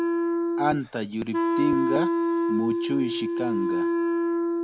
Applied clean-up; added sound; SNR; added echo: none; Wind instrument, woodwind instrument; -5 dB; none.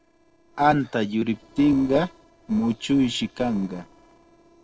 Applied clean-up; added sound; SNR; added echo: neural separator model SepFormer DNS4.